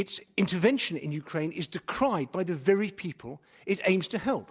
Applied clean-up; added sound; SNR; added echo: none; none; none; none.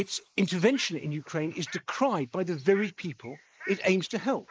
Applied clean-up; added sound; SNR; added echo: neural mask model Resemble Enhance denoiser.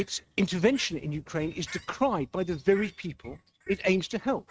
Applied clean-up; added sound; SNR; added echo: neural mask model RNNoise.